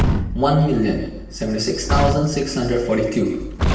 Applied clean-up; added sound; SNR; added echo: none; Truck; 3 dB; reverberation time 1.0 s.